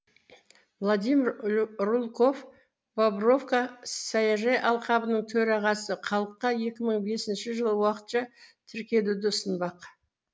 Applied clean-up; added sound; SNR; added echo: none; none; none; none.